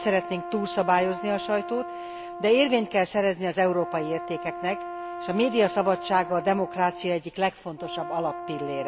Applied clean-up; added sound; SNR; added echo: none; Brass instrument; 10 dB; none.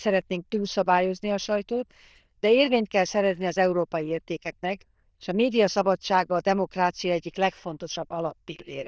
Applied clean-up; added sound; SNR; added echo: neural diffusion model UNIVERSE++.